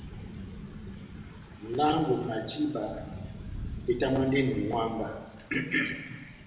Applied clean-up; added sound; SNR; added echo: none; Thunder / Rain; 11 dB; reverberation time 1.2 s.